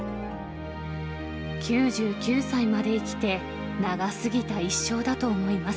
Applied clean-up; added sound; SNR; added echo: none; none; none; none.